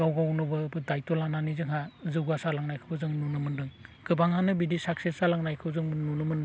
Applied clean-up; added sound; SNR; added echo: none; none; none; none.